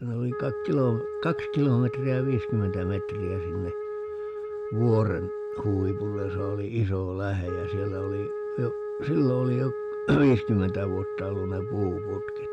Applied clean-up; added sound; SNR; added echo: none; Wind instrument, woodwind instrument; 6 dB; none.